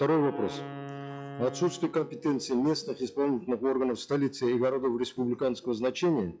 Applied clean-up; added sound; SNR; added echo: classical method log-MMSE.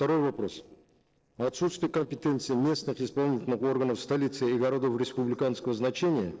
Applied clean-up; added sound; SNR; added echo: neural separator model SepFormer DNS4.